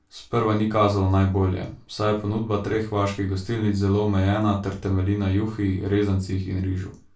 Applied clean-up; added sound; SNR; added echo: none; none; none; reverberation time 0.2 s.